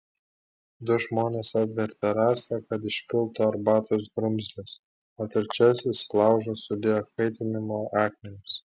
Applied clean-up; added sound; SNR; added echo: none; none; none; none.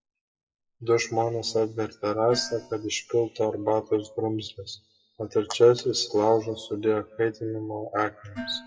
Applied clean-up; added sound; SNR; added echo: classical method WPE with log-MMSE.